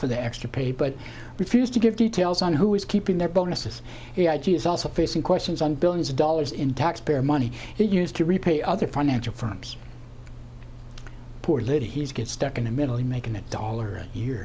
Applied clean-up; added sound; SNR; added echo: none; none; none; none.